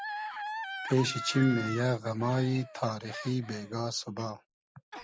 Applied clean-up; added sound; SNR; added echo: none; Gasp; 10 dB; none.